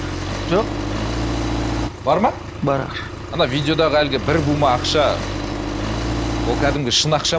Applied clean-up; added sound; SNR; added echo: none; Accelerating, revving, vroom; 3 dB; none.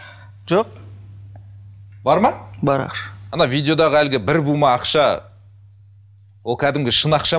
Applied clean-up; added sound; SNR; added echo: none; none; none; none.